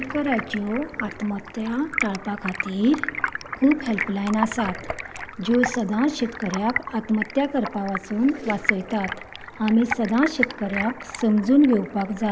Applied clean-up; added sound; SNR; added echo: none; Stream; 8 dB; none.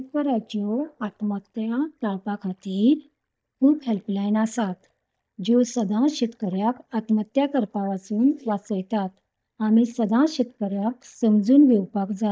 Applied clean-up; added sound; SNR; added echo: neural mask model DeepFilterNet 3.